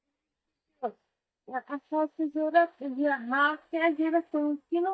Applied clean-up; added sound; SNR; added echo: neural mask model DeepFilterNet 3.